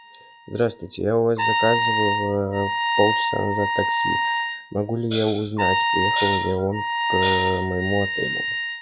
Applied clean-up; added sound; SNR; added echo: classical method log-MMSE.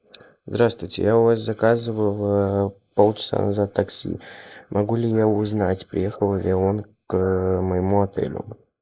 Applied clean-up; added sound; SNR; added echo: neural mask model Resemble Enhance denoiser.